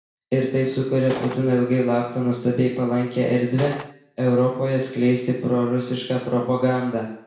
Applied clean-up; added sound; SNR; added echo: none; Gunshot, gunfire; 10 dB; reverberation time 0.7 s.